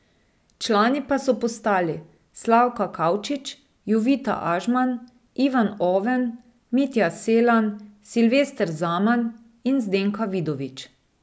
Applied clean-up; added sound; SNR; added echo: none; none; none; none.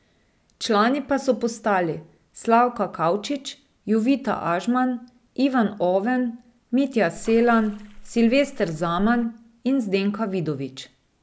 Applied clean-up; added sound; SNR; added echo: none; Splash, splatter; 16 dB; none.